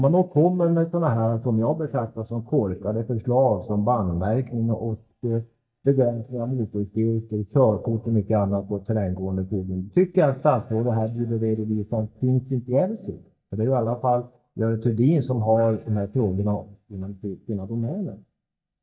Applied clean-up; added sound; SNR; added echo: neural mask model DeepFilterNet 3.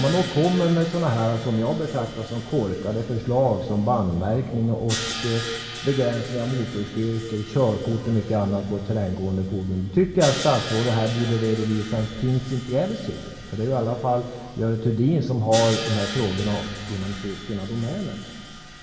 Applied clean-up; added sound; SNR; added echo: none; Crash cymbal; 13 dB; reverberation time 1.7 s.